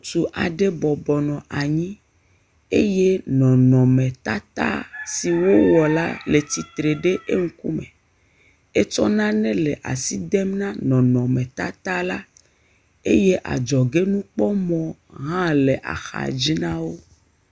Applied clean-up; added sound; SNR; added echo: none; none; none; none.